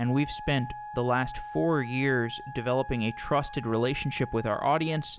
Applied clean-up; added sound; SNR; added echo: none; Wind instrument, woodwind instrument; 13 dB; none.